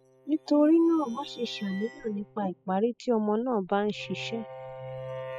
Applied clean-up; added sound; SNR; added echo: classical method spectral subtraction.